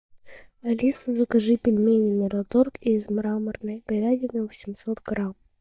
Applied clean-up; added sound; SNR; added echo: neural mask model DeepFilterNet 3.